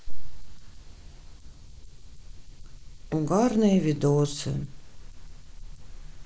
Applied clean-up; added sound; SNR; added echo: neural mask model Resemble Enhance denoiser.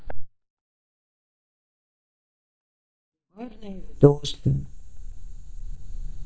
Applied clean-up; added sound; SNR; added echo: neural mask model DeepFilterNet 3.